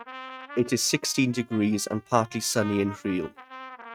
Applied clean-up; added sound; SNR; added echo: neural mask model RNNoise.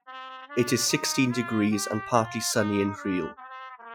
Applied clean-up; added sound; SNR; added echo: classical method Wiener filter.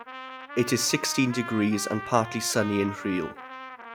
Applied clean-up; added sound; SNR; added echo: none; Trumpet; 12 dB; none.